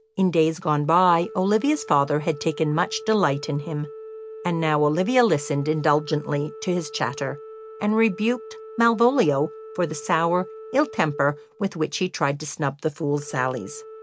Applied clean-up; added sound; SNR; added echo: none; Organ; 17 dB; none.